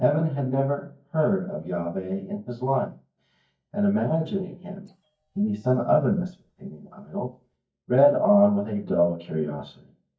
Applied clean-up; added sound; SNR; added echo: neural mask model DeepFilterNet 3.